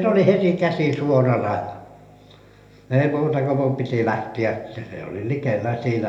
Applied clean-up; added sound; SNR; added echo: none; none; none; reverberation time 0.7 s.